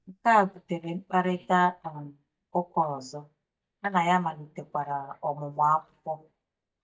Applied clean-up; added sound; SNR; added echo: neural mask model DeepFilterNet 3.